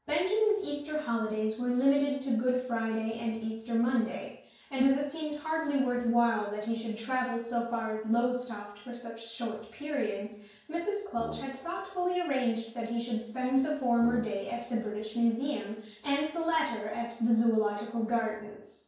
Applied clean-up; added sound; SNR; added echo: none; Brass instrument; 16 dB; reverberation time 0.5 s.